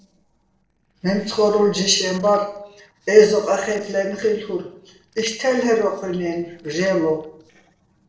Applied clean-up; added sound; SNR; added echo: neural separator model SepFormer DNS4.